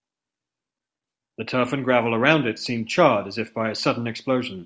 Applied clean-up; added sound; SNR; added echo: none; none; none; none.